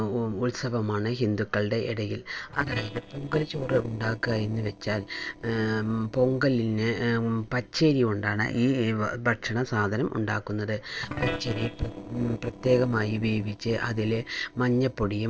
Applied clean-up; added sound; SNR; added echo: neural separator model SepFormer DNS4.